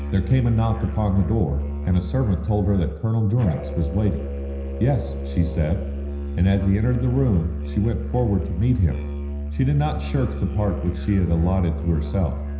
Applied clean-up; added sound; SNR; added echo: none; Musical instrument; 6 dB; reverberation time 0.9 s.